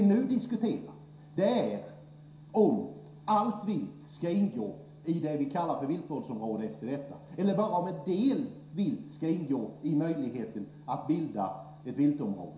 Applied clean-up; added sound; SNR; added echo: none; none; none; reverberation time 0.7 s.